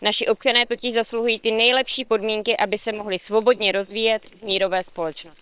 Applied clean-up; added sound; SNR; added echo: neural separator model SepFormer WHAM!.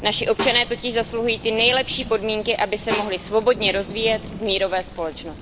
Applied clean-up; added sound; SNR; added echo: none; Snare drum + Thunder / Rain; 11 dB; none.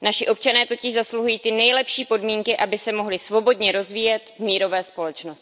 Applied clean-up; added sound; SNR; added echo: none; none; none; none.